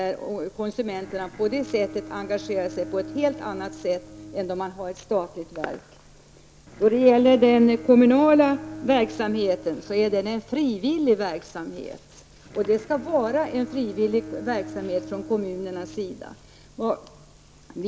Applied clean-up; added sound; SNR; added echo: none; Bowed string instrument; 17 dB; none.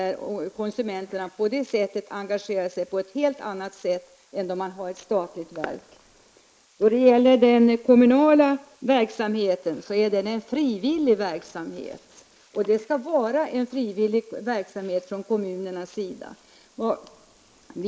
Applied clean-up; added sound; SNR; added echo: neural mask model Resemble Enhance denoiser.